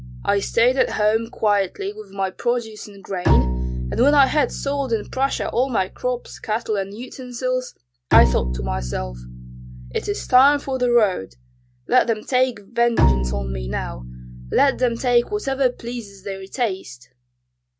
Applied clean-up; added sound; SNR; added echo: none; Bowed string instrument; 5 dB; none.